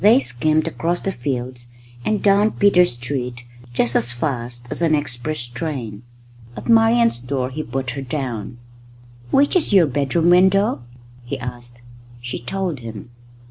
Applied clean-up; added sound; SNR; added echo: none; none; none; none.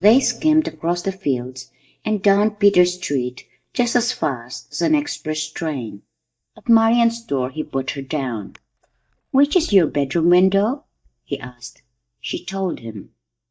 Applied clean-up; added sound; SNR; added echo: neural mask model DeepFilterNet 3.